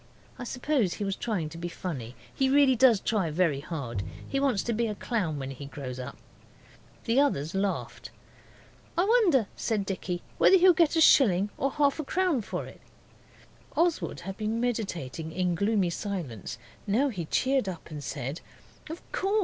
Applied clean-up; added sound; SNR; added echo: none; Bowed string instrument; 14 dB; none.